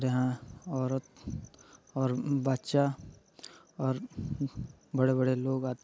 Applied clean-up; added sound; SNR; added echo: none; none; none; none.